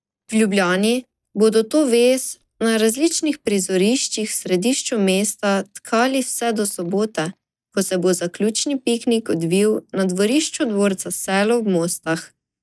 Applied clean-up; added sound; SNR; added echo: neural mask model DeepFilterNet 3.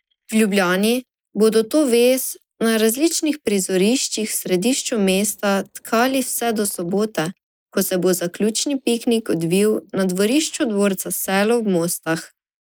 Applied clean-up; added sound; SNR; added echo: neural mask model Resemble Enhance denoiser.